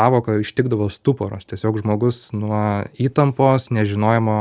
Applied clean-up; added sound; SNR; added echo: none; none; none; none.